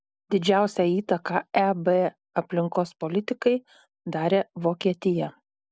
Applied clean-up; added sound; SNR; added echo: none; none; none; none.